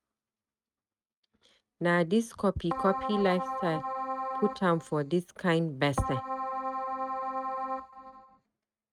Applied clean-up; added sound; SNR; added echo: neural mask model RNNoise.